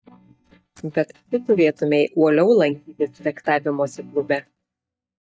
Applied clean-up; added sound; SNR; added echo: neural mask model DeepFilterNet 3.